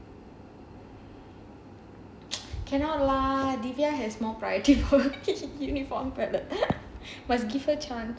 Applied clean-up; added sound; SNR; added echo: none; none; none; none.